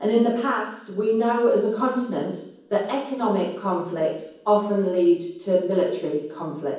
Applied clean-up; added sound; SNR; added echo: none; none; none; reverberation time 1.2 s.